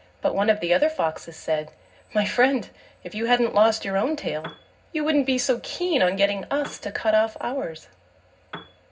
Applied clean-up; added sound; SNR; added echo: none; Piano; 15 dB; reverberation time 0.4 s.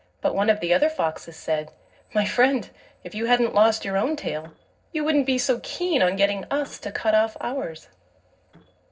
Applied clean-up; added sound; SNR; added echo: neural separator model SepFormer DNS4.